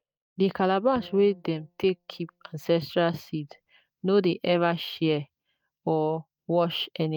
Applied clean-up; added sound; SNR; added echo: neural mask model DeepFilterNet 3.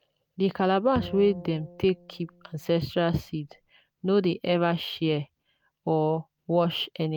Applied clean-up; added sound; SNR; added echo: none; Bowed string instrument; 16 dB; none.